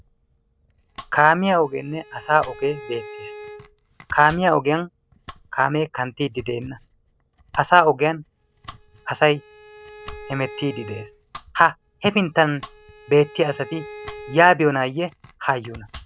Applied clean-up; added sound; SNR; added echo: none; Bowed string instrument + Domestic sounds, home sounds; 19 dB; none.